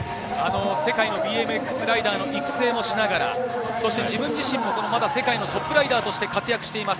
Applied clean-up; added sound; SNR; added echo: none; none; none; none.